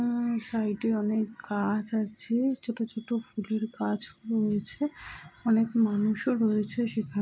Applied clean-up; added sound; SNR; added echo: none; none; none; none.